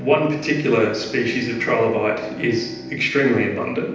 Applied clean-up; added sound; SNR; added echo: none; Bowed string instrument; 16 dB; reverberation time 0.9 s.